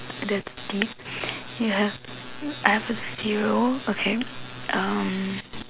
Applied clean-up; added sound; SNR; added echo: none; none; none; none.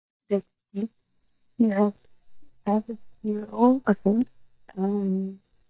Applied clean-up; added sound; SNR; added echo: neural mask model DeepFilterNet 3.